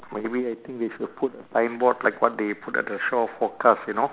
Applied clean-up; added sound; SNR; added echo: none; none; none; none.